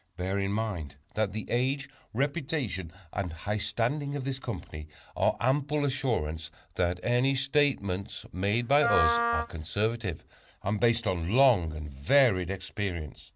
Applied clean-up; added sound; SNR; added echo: none; Wind instrument, woodwind instrument; 2 dB; none.